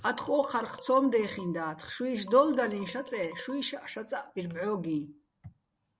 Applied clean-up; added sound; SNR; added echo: none; Marimba, xylophone; 18 dB; none.